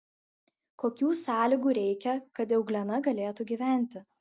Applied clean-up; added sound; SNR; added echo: none; none; none; none.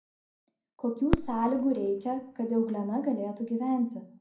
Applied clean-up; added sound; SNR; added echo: none; Fireworks; 8 dB; reverberation time 0.6 s.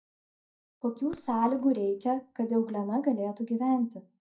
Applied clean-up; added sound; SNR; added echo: neural mask model DeepFilterNet 3.